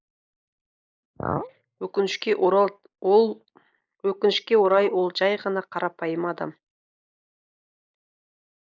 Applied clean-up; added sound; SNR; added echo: neural mask model Resemble Enhance denoiser.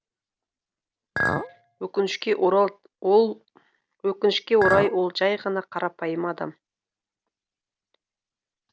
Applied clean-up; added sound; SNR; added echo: none; Chink, clink; 3 dB; none.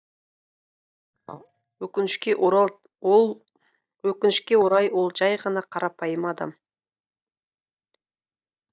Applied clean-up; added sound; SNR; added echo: neural mask model DeepFilterNet 3.